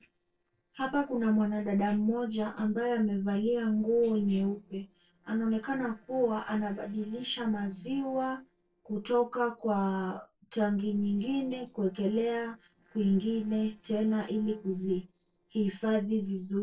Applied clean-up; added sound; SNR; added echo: neural separator model SepFormer DNS4.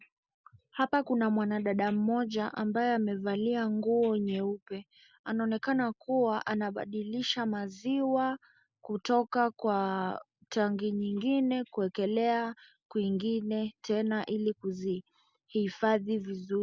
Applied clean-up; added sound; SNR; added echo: none; none; none; none.